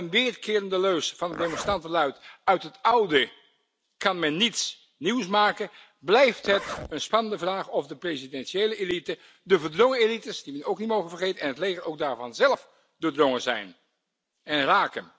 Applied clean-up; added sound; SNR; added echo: none; Zipper (clothing); 13 dB; none.